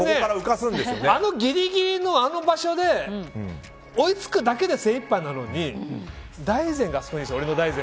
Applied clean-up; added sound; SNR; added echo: none; none; none; none.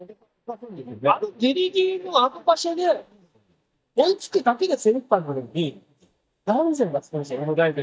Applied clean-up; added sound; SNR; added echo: neural mask model DeepFilterNet 3.